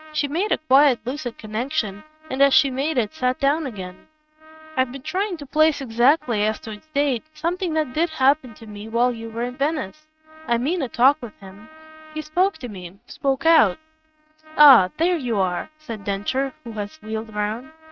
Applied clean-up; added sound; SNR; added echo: neural mask model RNNoise.